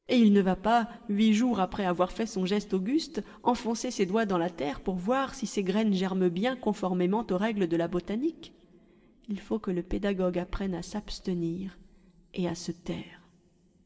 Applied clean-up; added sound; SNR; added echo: none; none; none; reverberation time 2.3 s.